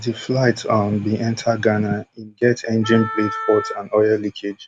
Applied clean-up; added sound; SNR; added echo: none; Wind instrument, woodwind instrument; 11 dB; none.